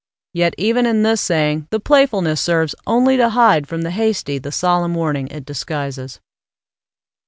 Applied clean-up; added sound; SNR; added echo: none; none; none; none.